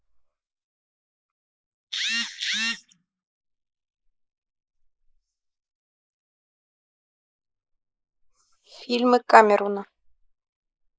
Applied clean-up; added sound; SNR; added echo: neural mask model Resemble Enhance denoiser.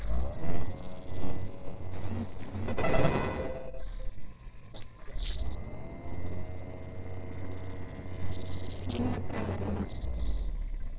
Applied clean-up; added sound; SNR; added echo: neural separator model SepFormer DNS4.